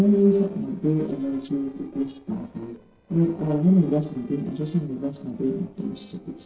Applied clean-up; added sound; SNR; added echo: neural separator model SepFormer DNS4.